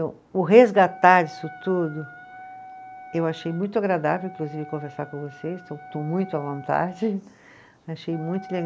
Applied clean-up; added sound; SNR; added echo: none; Wind instrument, woodwind instrument; 19 dB; none.